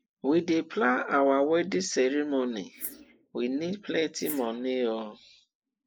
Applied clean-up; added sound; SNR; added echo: neural mask model Resemble Enhance denoiser.